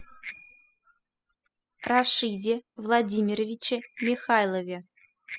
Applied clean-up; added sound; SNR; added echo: classical method spectral subtraction.